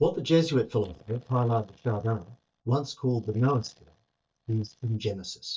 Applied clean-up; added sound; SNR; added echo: neural mask model DeepFilterNet 3.